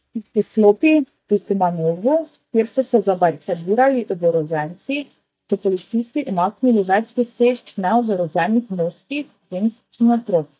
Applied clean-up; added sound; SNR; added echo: neural mask model DeepFilterNet 3.